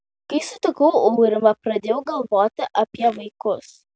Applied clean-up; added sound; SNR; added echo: none; none; none; none.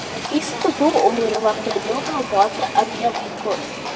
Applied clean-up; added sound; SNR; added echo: none; Livestock, farm animals, working animals; 7 dB; reverberation time 0.6 s.